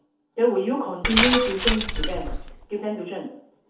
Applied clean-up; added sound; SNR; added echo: none; Glass; -1 dB; reverberation time 0.5 s.